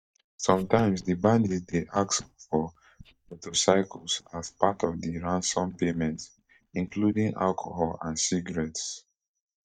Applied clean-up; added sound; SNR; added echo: neural mask model DeepFilterNet 3.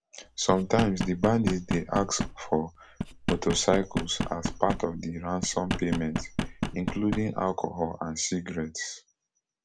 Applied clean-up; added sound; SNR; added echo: none; Knock; 4 dB; none.